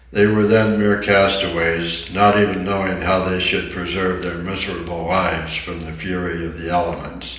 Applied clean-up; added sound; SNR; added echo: none; none; none; reverberation time 0.8 s.